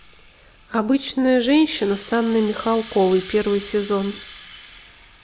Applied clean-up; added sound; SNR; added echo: none; Rattle (instrument); 16 dB; none.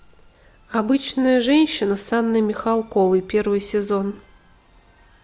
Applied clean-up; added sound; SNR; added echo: none; none; none; none.